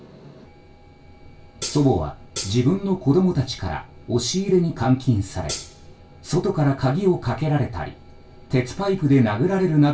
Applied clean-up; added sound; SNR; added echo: none; Hi-hat; 12 dB; reverberation time 0.2 s.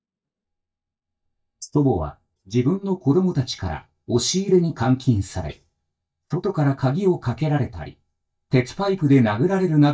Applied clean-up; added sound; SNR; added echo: neural mask model DeepFilterNet 3.